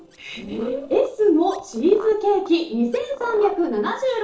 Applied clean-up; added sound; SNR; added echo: neural separator model SepFormer DNS4.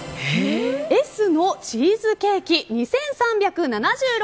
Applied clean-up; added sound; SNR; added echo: none; none; none; none.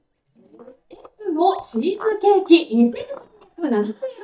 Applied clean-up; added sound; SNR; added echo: neural mask model DeepFilterNet 3.